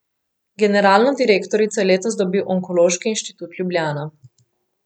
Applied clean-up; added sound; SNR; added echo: none; none; none; none.